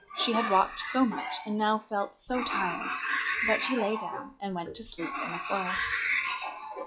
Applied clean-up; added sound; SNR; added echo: classical method log-MMSE.